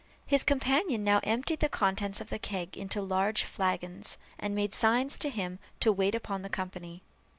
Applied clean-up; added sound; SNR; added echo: none; none; none; none.